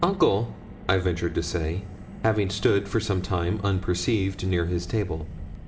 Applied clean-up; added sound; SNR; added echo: none; Car; 15 dB; reverberation time 1.3 s.